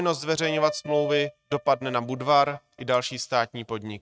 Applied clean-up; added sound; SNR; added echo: neural mask model RNNoise.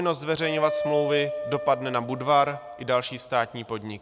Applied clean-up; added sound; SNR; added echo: none; Wind instrument, woodwind instrument; 7 dB; none.